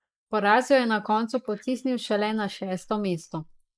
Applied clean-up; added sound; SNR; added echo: neural mask model Resemble Enhance denoiser.